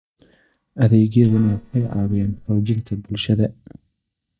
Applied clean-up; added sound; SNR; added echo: neural mask model DeepFilterNet 3.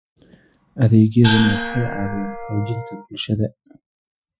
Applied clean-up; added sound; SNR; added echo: classical method Wiener filter.